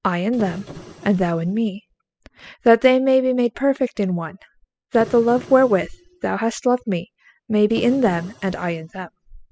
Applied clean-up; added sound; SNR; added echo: classical method spectral subtraction.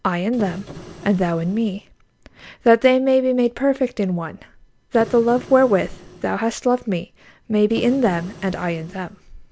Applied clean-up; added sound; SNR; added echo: none; Printer; 18 dB; none.